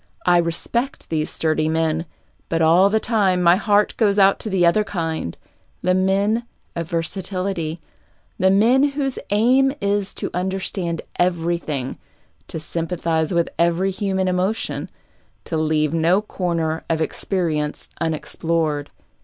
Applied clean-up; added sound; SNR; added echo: none; none; none; none.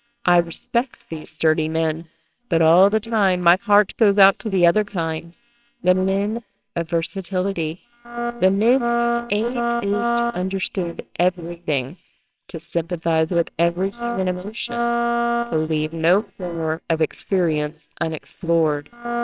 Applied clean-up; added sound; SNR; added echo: neural separator model SepFormer WHAMR!.